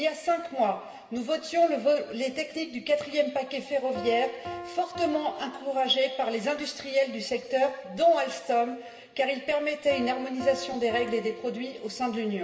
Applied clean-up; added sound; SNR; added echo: none; Piano; 17 dB; reverberation time 1.4 s.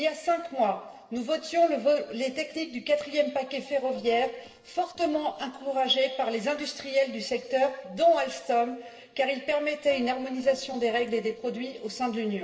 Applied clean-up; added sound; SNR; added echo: neural separator model SepFormer DNS4.